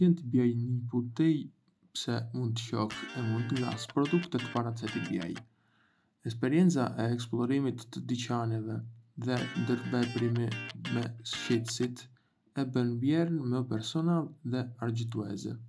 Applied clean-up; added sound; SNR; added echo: none; Electric guitar; 12 dB; none.